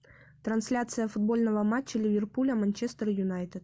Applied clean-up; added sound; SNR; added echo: none; none; none; none.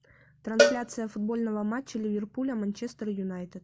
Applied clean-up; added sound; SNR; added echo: none; Cowbell; -1 dB; none.